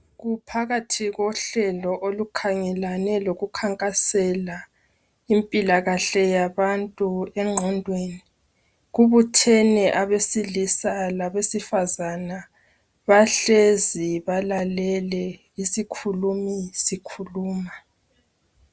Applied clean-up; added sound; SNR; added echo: none; none; none; none.